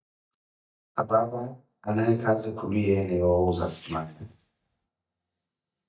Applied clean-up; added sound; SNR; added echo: neural mask model DeepFilterNet 3.